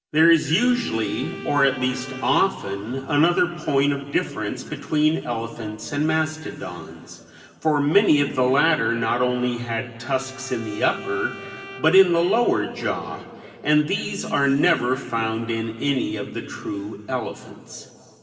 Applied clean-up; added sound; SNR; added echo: none; Bowed string instrument; 17 dB; reverberation time 2.8 s.